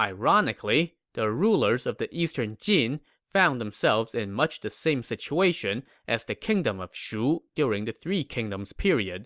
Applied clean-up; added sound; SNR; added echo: none; none; none; none.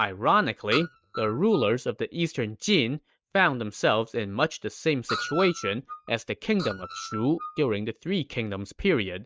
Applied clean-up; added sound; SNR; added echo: neural mask model RNNoise.